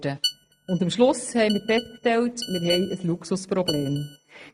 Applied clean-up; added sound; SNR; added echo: neural mask model RNNoise.